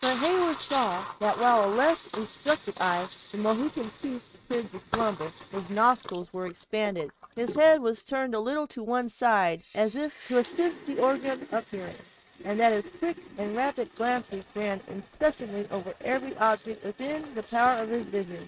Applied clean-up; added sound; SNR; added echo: neural mask model RNNoise.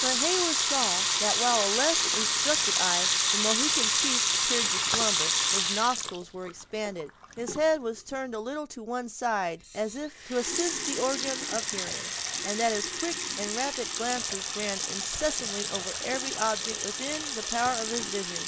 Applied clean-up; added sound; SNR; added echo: none; Sink (filling or washing) / Water tap, faucet / Liquid; -3 dB; none.